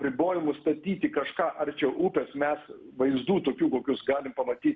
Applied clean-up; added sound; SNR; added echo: none; none; none; none.